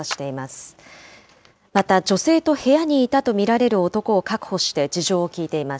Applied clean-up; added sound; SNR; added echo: none; Clapping; 19 dB; none.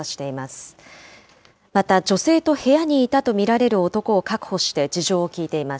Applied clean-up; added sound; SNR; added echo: none; none; none; none.